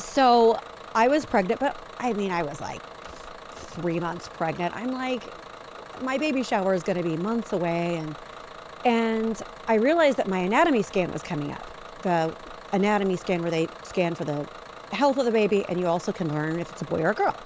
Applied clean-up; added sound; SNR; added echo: none; Bus / Engine; 16 dB; none.